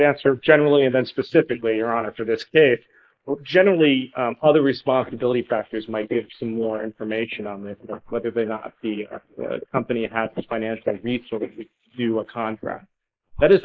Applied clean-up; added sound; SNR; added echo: neural mask model Resemble Enhance denoiser.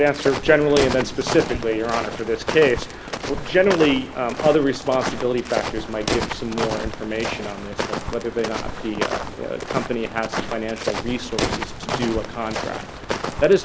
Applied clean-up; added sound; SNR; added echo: none; Walk, footsteps; 6 dB; none.